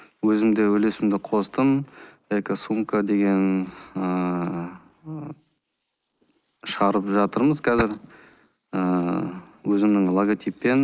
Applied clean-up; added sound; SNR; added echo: neural mask model Resemble Enhance denoiser.